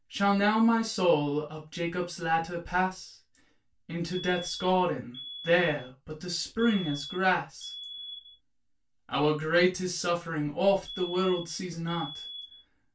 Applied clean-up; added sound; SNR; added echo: none; Alarm; 14 dB; reverberation time 0.2 s.